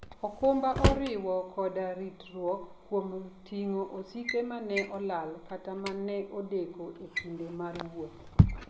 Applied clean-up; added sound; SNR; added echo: none; Drawer open or close; 1 dB; none.